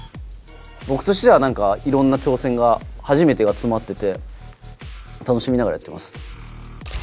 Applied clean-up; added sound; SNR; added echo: none; none; none; none.